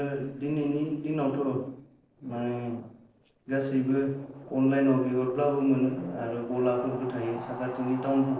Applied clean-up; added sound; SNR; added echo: neural separator model SepFormer DNS4.